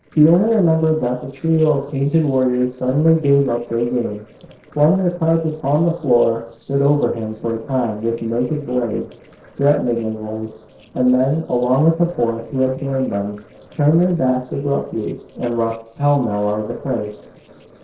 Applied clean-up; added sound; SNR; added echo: neural separator model SepFormer DNS4.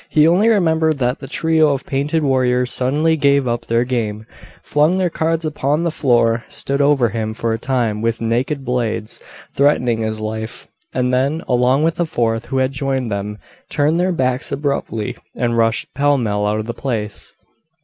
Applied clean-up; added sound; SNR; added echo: none; none; none; none.